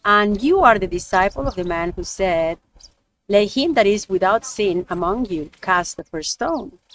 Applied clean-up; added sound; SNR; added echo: neural mask model RNNoise.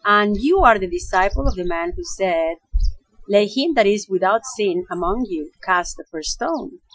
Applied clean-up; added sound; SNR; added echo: classical method Wiener filter.